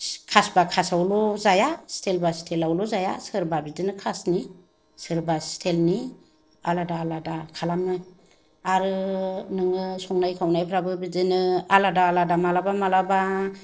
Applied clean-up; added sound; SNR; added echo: neural separator model SepFormer DNS4.